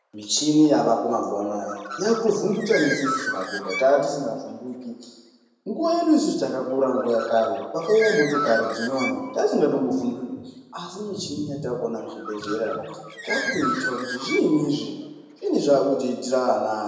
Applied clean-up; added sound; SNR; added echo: none; Bird; 11 dB; reverberation time 0.9 s.